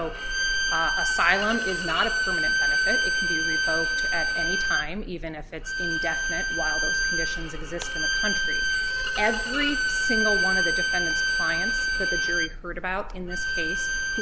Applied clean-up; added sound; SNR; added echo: none; Bowed string instrument; -4 dB; none.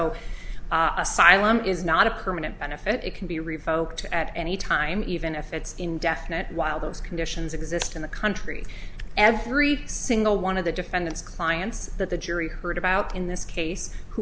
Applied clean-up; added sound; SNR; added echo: none; none; none; none.